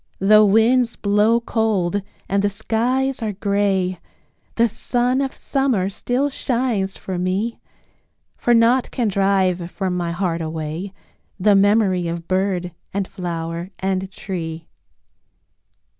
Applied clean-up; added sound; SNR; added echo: none; none; none; none.